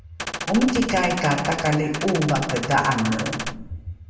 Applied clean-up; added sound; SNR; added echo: none; Gunshot, gunfire; 7 dB; reverberation time 1.1 s.